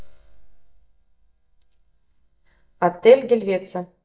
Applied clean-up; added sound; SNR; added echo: neural mask model DeepFilterNet 3.